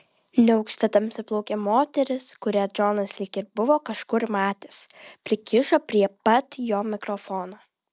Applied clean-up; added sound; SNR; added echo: none; none; none; none.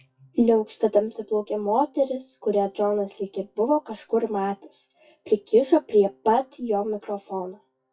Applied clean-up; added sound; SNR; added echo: classical method WPE with log-MMSE.